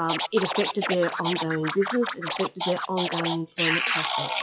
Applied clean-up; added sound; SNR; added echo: classical method WPE with log-MMSE.